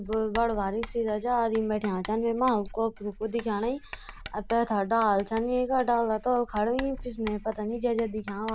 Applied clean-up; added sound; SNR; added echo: none; Writing; 15 dB; none.